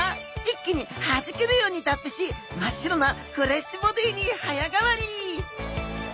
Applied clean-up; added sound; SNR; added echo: none; none; none; none.